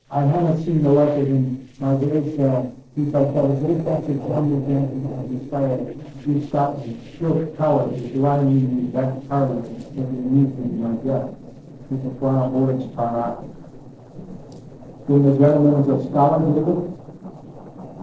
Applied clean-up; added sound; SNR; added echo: neural separator model SepFormer DNS4.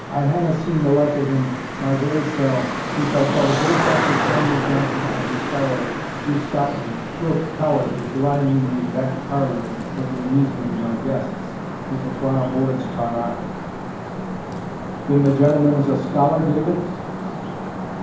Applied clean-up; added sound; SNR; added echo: none; Traffic noise, roadway noise; 5 dB; reverberation time 1.2 s.